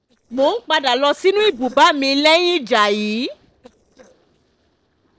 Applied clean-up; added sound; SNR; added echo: neural separator model SepFormer DNS4.